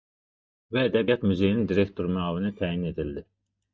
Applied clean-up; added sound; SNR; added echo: neural mask model DeepFilterNet 3.